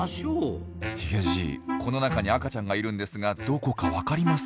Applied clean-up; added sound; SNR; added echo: none; none; none; none.